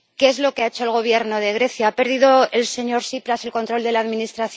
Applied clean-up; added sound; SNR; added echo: none; none; none; none.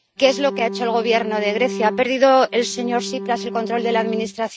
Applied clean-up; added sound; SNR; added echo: neural mask model RNNoise.